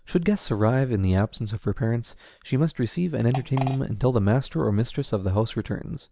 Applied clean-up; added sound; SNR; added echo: none; Fart; 12 dB; none.